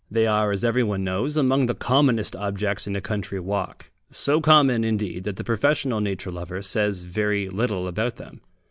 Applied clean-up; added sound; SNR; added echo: none; none; none; none.